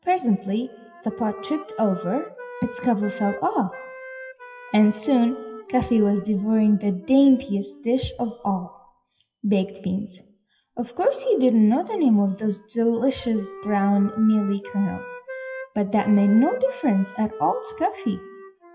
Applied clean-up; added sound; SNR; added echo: classical method WPE with log-MMSE.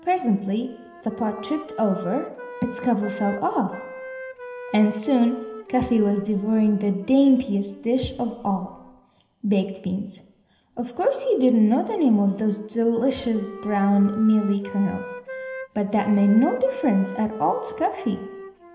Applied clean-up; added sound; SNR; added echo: none; Wind instrument, woodwind instrument; 15 dB; reverberation time 0.9 s.